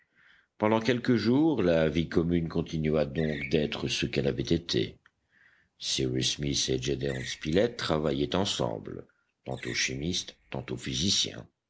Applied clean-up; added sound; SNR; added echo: neural mask model Resemble Enhance denoiser.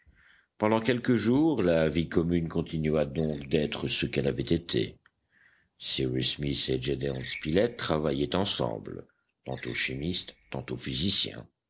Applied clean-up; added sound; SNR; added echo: neural separator model SepFormer DNS4.